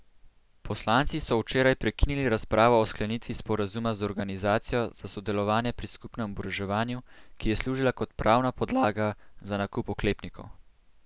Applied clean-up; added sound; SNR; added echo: none; none; none; none.